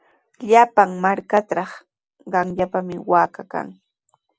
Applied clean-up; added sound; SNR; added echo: none; none; none; none.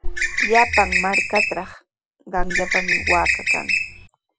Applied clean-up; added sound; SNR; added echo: none; Bird; -3 dB; none.